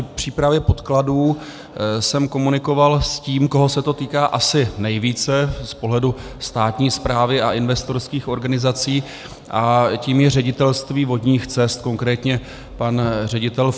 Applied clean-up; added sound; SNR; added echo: none; none; none; none.